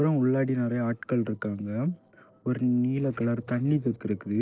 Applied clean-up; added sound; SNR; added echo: neural separator model SepFormer DNS4.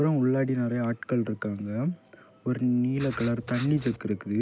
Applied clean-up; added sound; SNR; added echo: none; Writing; 12 dB; none.